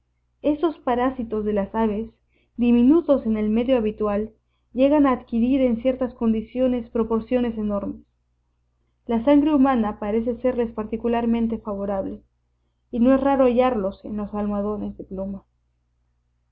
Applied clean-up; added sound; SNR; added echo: none; none; none; none.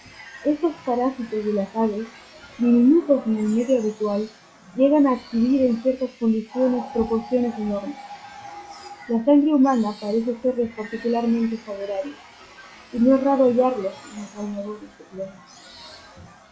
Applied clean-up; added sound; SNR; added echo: classical method log-MMSE.